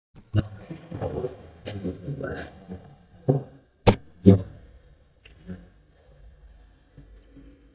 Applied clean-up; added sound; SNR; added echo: neural mask model DeepFilterNet 3.